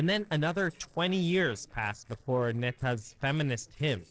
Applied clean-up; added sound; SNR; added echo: neural separator model SepFormer DNS4.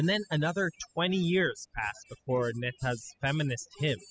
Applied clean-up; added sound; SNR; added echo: classical method spectral subtraction.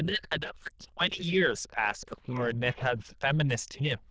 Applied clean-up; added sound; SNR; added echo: neural diffusion model UNIVERSE++.